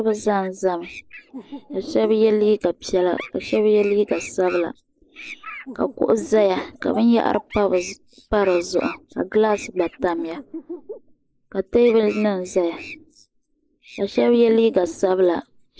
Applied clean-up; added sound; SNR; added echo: neural mask model Resemble Enhance denoiser.